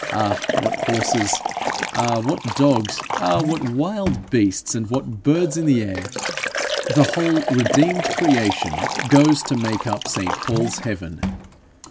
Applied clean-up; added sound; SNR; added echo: none; Liquid; 5 dB; none.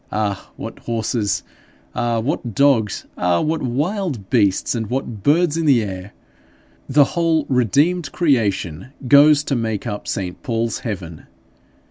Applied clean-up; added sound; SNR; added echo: none; none; none; none.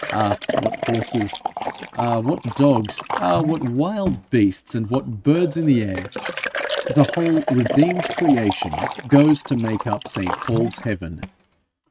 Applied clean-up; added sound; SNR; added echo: neural mask model RNNoise.